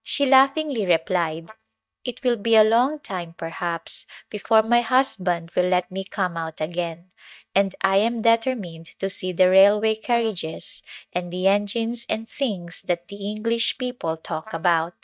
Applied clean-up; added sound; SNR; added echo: neural mask model DeepFilterNet 3.